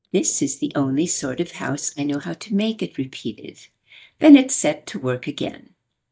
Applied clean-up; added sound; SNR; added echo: neural mask model DeepFilterNet 3.